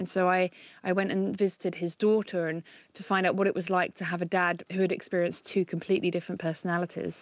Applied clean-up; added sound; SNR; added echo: none; none; none; none.